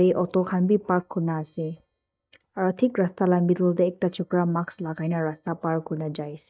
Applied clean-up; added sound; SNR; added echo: neural mask model DeepFilterNet 3.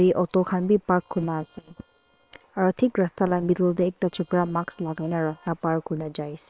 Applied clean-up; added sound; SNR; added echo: neural separator model SepFormer WHAM!.